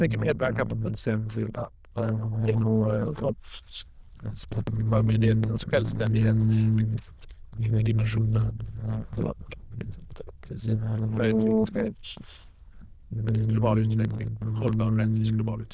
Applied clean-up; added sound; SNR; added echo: neural diffusion model UNIVERSE++.